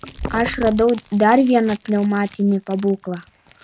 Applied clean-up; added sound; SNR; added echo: none; Chewing, mastication; 16 dB; none.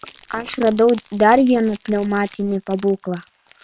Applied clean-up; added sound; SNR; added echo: neural separator model SepFormer WHAM!.